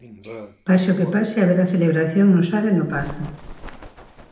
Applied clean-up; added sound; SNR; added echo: none; Bird; 19 dB; reverberation time 0.8 s.